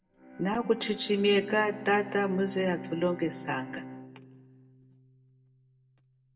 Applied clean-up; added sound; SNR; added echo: none; Bowed string instrument; 15 dB; reverberation time 1.0 s.